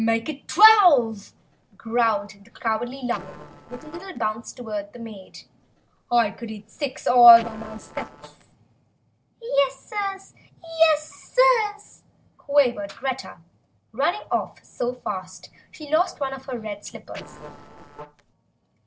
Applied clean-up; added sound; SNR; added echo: neural separator model SepFormer DNS4.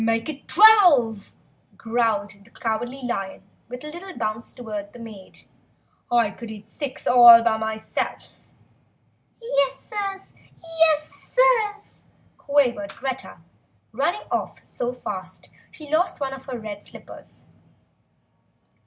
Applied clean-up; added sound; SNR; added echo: none; none; none; none.